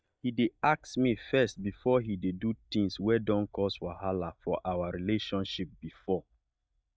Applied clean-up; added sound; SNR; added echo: neural mask model DeepFilterNet 3.